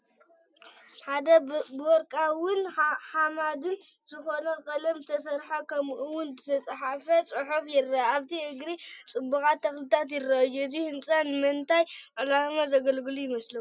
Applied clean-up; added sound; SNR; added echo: none; none; none; none.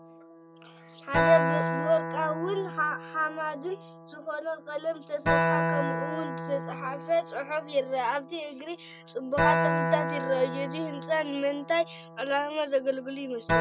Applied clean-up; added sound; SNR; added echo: none; Acoustic guitar; 1 dB; none.